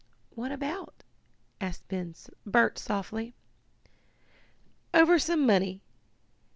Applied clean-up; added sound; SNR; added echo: none; none; none; none.